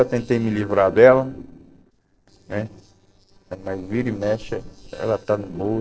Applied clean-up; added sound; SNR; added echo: neural separator model SepFormer DNS4.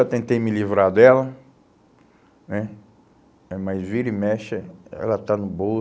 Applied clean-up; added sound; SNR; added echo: none; none; none; none.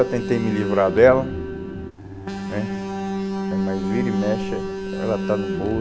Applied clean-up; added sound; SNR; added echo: none; Alarm; 3 dB; none.